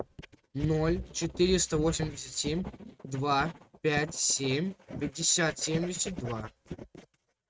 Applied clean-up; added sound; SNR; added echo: neural mask model RNNoise.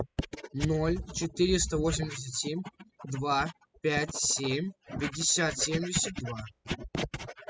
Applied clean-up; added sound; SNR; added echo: classical method spectral subtraction.